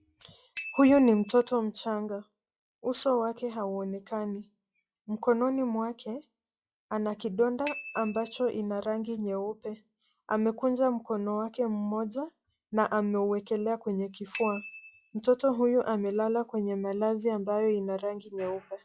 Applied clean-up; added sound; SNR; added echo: classical method log-MMSE.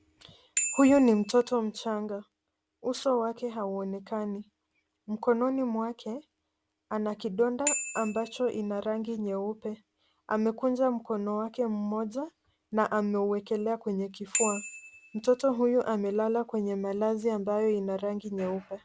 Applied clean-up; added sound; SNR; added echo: none; Bicycle bell; 9 dB; none.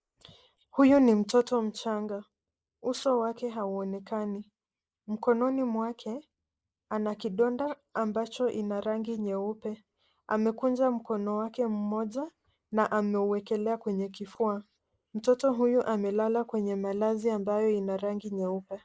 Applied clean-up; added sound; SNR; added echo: neural mask model Resemble Enhance denoiser.